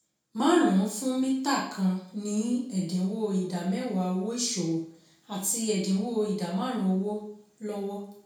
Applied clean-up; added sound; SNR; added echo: none; none; none; reverberation time 0.5 s.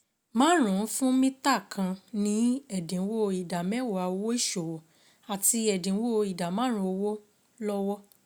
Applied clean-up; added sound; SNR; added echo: none; none; none; none.